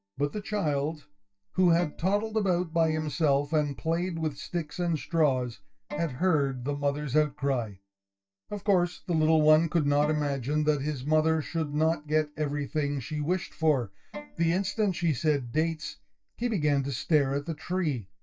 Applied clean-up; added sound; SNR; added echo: neural mask model DeepFilterNet 3.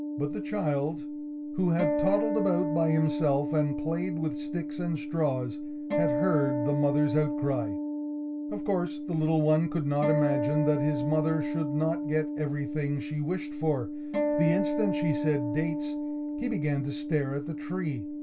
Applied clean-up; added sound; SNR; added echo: none; Acoustic guitar; 2 dB; reverberation time 0.2 s.